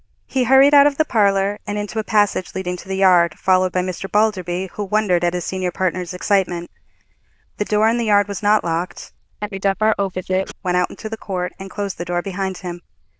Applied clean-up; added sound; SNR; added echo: neural diffusion model UNIVERSE++.